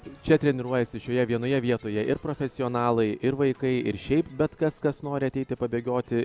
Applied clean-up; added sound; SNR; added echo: none; none; none; none.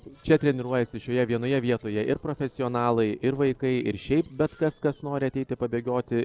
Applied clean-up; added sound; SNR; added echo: neural separator model SepFormer DNS4.